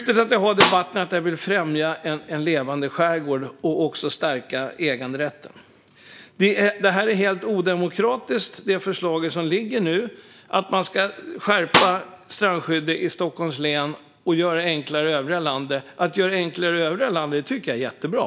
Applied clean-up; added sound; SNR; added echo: none; Snare drum; 0 dB; none.